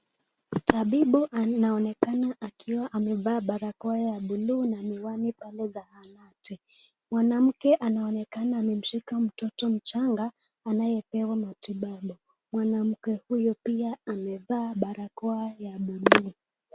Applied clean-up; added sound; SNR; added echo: none; none; none; none.